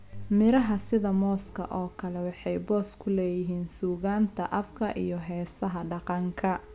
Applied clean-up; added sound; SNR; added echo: none; none; none; none.